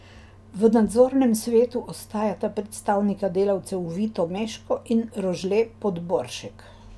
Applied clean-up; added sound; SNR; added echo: none; none; none; none.